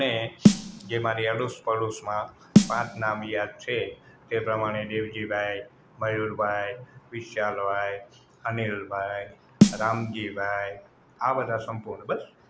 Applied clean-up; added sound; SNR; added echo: none; Snare drum; -3 dB; none.